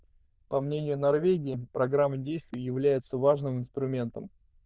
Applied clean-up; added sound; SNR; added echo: neural diffusion model UNIVERSE++.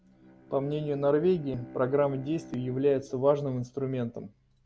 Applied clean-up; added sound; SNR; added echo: none; Bowed string instrument; 20 dB; none.